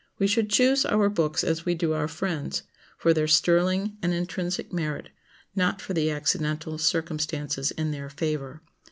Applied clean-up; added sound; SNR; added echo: none; none; none; none.